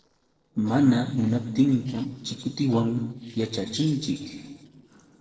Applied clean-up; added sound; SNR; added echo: neural separator model SepFormer DNS4.